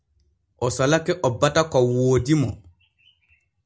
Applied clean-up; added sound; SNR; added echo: none; none; none; none.